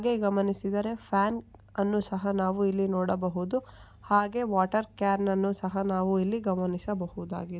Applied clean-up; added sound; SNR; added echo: none; none; none; none.